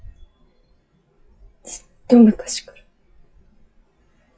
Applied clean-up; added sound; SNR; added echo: classical method WPE with log-MMSE.